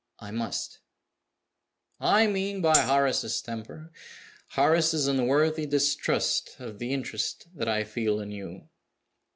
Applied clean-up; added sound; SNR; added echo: none; Tambourine; 0 dB; none.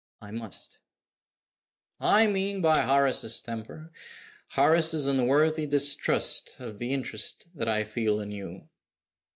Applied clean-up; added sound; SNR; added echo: neural mask model DeepFilterNet 3.